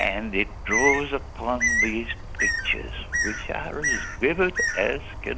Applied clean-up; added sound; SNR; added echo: none; Bird; 0 dB; none.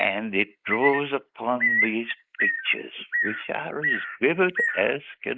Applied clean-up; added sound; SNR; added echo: neural mask model Resemble Enhance denoiser.